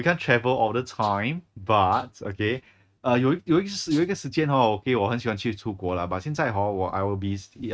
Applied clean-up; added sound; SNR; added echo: neural mask model RNNoise.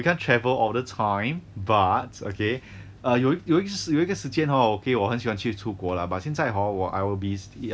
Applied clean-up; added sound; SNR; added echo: none; none; none; none.